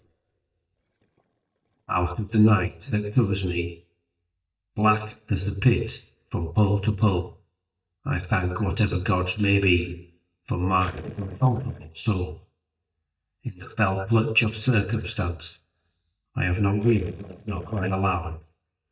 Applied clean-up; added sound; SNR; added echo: neural mask model DeepFilterNet 3.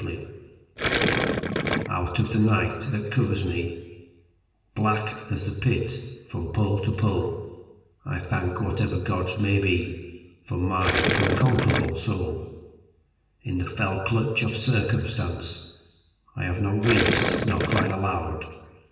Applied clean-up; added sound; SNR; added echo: none; Gurgling; -2 dB; reverberation time 1.2 s.